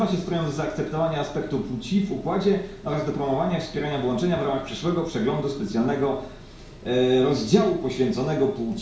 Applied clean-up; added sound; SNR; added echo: none; Mechanical fan; 19 dB; reverberation time 0.6 s.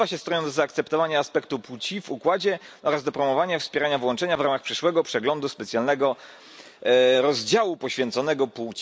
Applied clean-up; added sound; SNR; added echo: none; none; none; none.